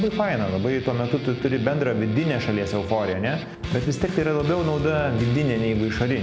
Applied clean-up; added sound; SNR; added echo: none; Wind instrument, woodwind instrument; 18 dB; none.